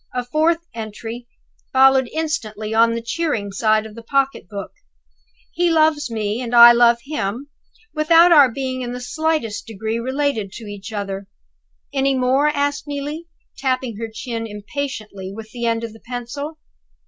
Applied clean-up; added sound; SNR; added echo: none; none; none; none.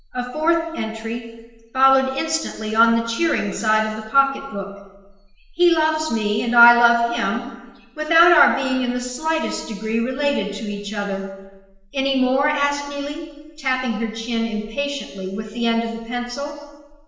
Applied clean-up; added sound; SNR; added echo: none; none; none; reverberation time 1.1 s.